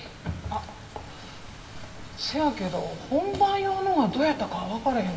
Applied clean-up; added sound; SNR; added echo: none; Rain / Thunderstorm; 18 dB; reverberation time 1.5 s.